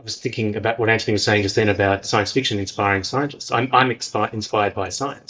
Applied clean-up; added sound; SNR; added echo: neural mask model DeepFilterNet 3.